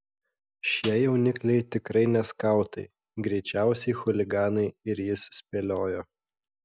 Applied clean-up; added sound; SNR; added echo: none; Snare drum; 17 dB; none.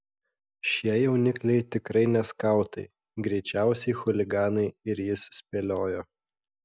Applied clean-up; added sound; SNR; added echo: none; none; none; none.